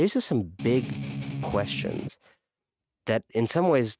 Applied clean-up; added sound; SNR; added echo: neural mask model RNNoise.